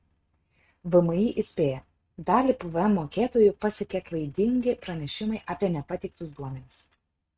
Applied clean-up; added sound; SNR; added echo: neural mask model RNNoise.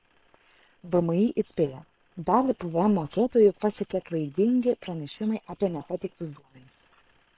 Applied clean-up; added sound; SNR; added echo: neural separator model SepFormer WHAM!.